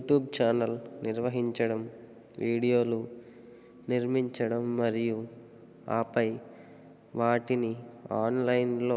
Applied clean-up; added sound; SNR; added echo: none; none; none; none.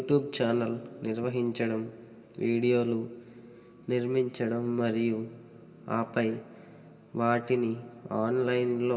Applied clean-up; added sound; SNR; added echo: none; none; none; reverberation time 2.0 s.